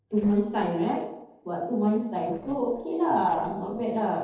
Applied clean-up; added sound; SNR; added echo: neural separator model SepFormer DNS4.